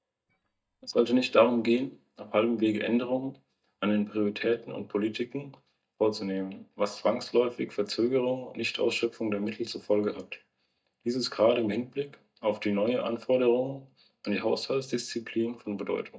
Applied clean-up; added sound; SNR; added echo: neural mask model DeepFilterNet 3.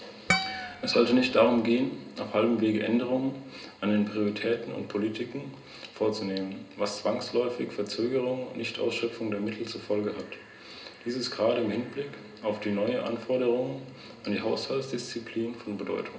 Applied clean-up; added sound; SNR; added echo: none; Harp; 4 dB; reverberation time 0.2 s.